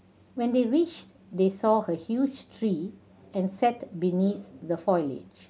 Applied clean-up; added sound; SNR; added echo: none; none; none; none.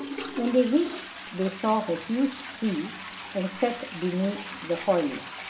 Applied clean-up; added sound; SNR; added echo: none; Toilet flush; 11 dB; reverberation time 0.7 s.